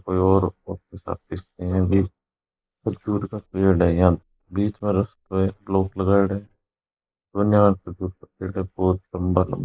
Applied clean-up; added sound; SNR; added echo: neural mask model Resemble Enhance denoiser.